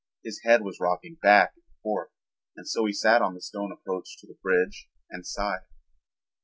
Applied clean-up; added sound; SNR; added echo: none; none; none; none.